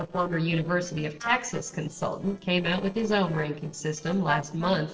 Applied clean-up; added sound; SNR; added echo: neural separator model SepFormer DNS4.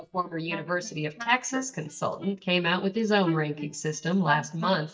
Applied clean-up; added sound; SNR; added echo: neural mask model DeepFilterNet 3.